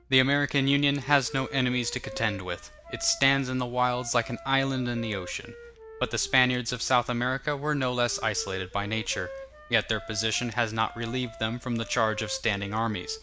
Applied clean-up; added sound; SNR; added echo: none; Wind instrument, woodwind instrument; 17 dB; none.